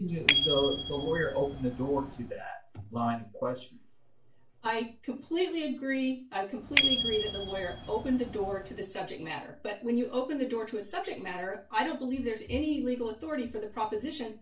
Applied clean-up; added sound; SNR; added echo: none; Bicycle bell; -1 dB; reverberation time 0.3 s.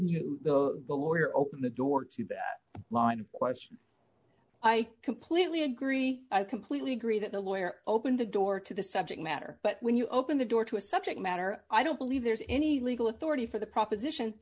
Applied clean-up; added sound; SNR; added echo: none; none; none; none.